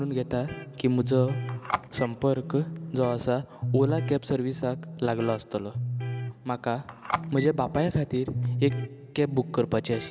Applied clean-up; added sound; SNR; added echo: none; Telephone + Electric guitar; 6 dB; none.